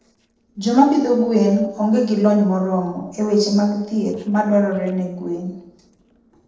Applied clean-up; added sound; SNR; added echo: neural separator model SepFormer DNS4.